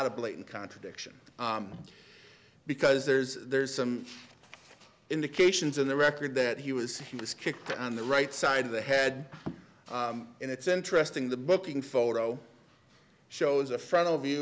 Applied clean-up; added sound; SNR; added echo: none; none; none; none.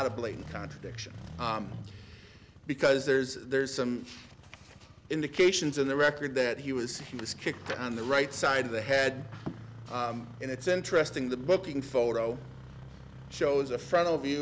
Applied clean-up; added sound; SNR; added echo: none; Engine starting; 16 dB; none.